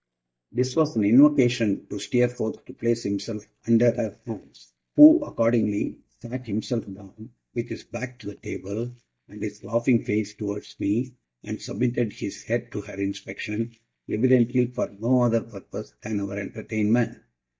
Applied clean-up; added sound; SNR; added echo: neural mask model DeepFilterNet 3.